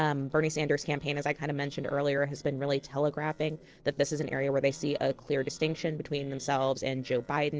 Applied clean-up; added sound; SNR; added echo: neural separator model SepFormer DNS4.